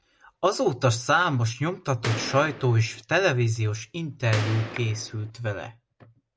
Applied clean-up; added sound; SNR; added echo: none; Boom; 10 dB; none.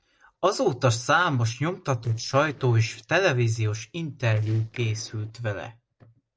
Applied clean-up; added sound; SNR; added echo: neural separator model SepFormer DNS4.